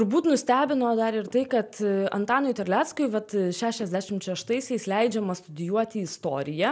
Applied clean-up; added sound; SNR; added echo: none; none; none; none.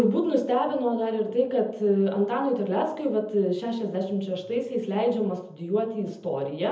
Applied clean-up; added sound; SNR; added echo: none; none; none; reverberation time 0.7 s.